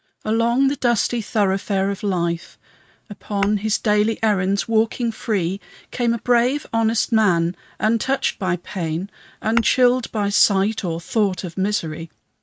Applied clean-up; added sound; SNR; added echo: neural mask model RNNoise.